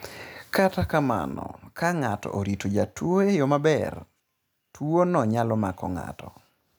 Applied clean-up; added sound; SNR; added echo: none; none; none; none.